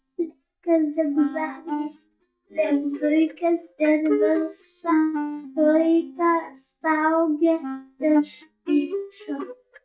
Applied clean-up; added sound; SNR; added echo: neural mask model DeepFilterNet 3.